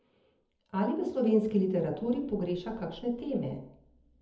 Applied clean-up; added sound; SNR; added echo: none; none; none; reverberation time 0.7 s.